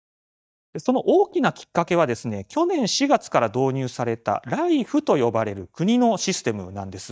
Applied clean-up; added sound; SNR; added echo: neural mask model DeepFilterNet 3.